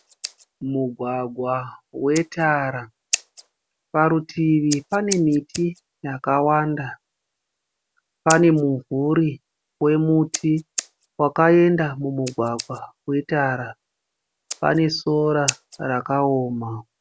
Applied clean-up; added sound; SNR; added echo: none; Scissors; 15 dB; none.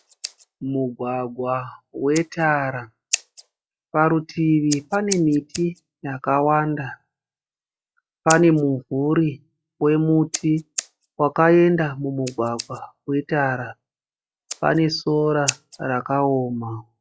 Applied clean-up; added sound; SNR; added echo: classical method log-MMSE.